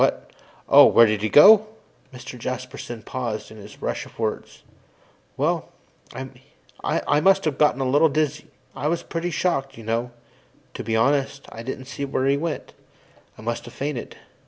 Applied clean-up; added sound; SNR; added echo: none; none; none; none.